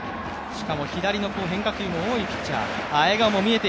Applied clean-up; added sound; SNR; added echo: none; none; none; none.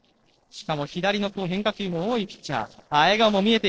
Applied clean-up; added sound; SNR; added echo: neural separator model SepFormer DNS4.